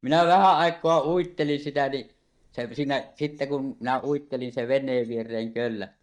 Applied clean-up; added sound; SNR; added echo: neural mask model DeepFilterNet 3.